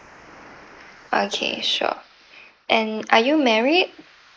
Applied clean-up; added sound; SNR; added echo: neural mask model Resemble Enhance denoiser.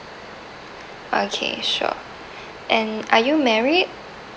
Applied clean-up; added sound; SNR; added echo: none; none; none; none.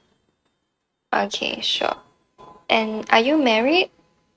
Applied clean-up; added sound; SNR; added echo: neural mask model RNNoise.